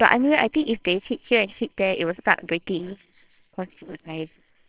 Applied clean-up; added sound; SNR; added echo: neural separator model SepFormer WHAMR!.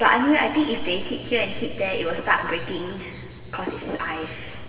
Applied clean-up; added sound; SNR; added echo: none; Engine; 20 dB; reverberation time 2.3 s.